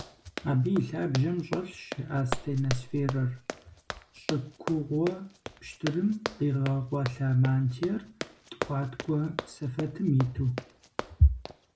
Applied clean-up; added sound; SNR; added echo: none; Run; 11 dB; none.